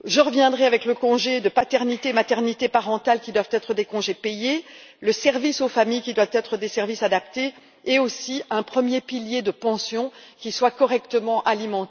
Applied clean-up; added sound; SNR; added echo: none; none; none; none.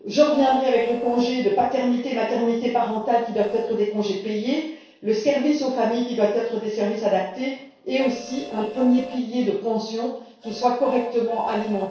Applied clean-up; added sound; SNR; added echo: neural separator model SepFormer DNS4.